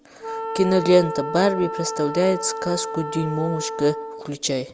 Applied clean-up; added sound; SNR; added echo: none; Wind instrument, woodwind instrument; 7 dB; none.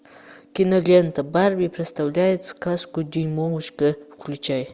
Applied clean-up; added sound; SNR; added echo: none; none; none; none.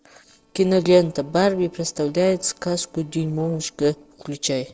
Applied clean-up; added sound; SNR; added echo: neural separator model SepFormer DNS4.